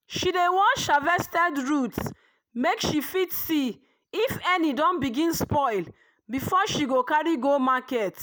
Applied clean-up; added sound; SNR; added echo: none; none; none; none.